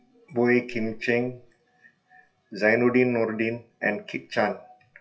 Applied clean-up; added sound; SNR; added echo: classical method WPE with log-MMSE.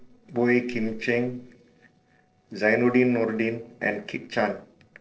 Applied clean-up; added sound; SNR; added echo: neural separator model SepFormer DNS4.